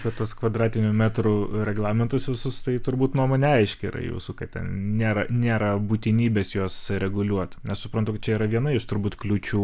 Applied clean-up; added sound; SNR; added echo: none; none; none; none.